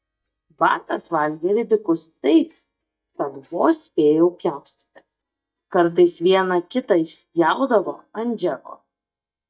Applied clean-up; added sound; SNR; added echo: neural mask model DeepFilterNet 3.